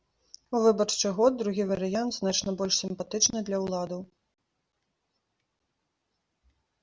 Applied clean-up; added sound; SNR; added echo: none; none; none; none.